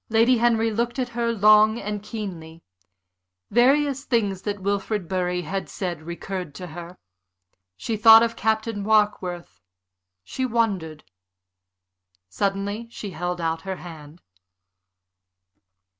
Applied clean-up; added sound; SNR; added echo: none; none; none; none.